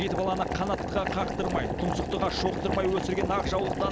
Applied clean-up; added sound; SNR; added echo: none; Boiling; 1 dB; none.